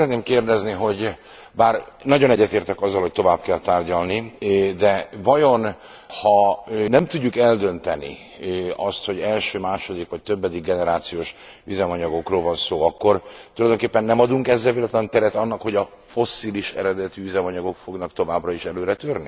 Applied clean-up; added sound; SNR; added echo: none; none; none; none.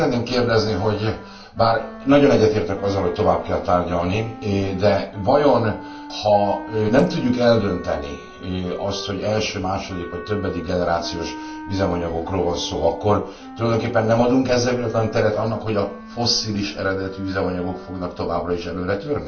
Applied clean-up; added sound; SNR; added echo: none; Wind instrument, woodwind instrument; 17 dB; reverberation time 0.3 s.